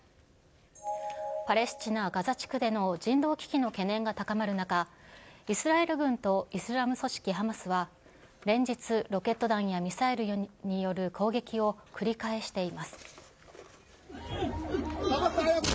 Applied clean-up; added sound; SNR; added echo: none; none; none; none.